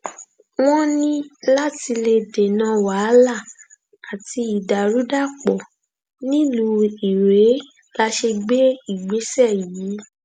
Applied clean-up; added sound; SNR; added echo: none; none; none; none.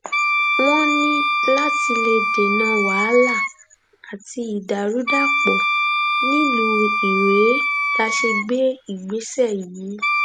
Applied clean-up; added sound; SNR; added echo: none; Wind instrument, woodwind instrument; -1 dB; none.